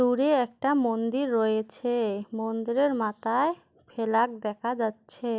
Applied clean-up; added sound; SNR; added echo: none; none; none; none.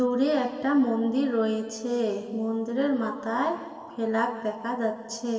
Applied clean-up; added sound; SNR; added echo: none; none; none; reverberation time 2.0 s.